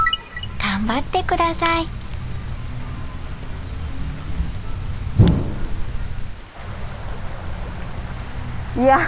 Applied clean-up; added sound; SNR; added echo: none; Thump, thud; -2 dB; none.